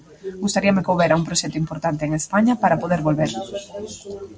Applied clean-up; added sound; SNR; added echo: none; none; none; none.